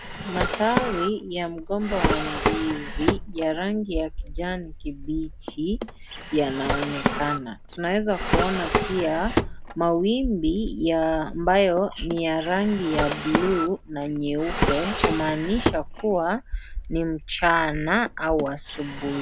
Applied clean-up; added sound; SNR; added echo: none; Drawer open or close; 3 dB; none.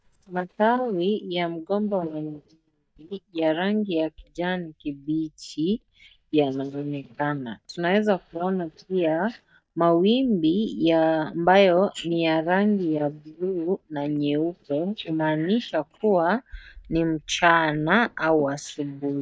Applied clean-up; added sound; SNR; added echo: neural mask model DeepFilterNet 3.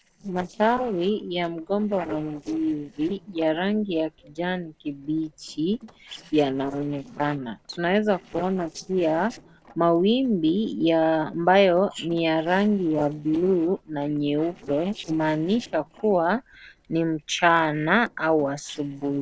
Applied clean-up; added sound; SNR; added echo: neural separator model SepFormer DNS4.